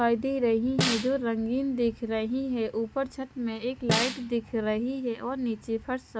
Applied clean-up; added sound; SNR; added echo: none; Snare drum; 4 dB; none.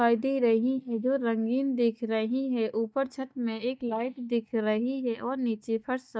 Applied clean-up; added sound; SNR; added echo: neural mask model DeepFilterNet 3.